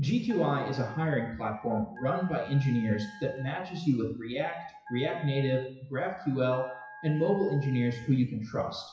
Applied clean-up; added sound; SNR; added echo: classical method WPE with log-MMSE.